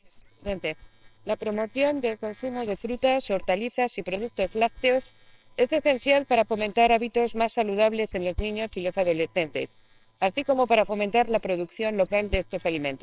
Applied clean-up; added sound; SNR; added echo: neural separator model SepFormer WHAMR!.